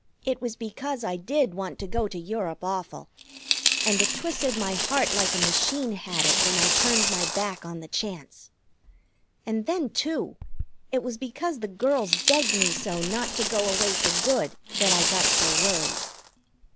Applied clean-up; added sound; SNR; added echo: none; Coin (dropping); -1 dB; none.